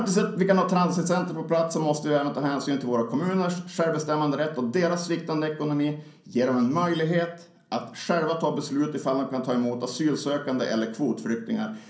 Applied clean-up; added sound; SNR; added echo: none; none; none; reverberation time 0.6 s.